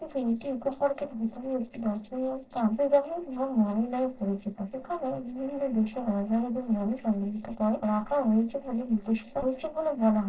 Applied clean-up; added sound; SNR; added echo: neural separator model SepFormer DNS4.